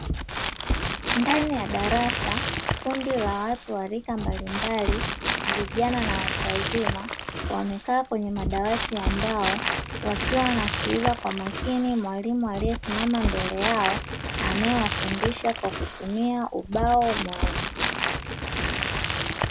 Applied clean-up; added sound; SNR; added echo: none; Crumpling, crinkling; 0 dB; none.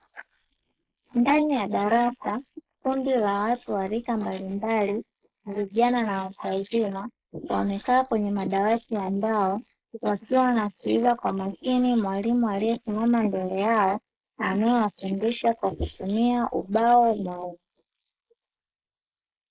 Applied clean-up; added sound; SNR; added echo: neural mask model Resemble Enhance denoiser.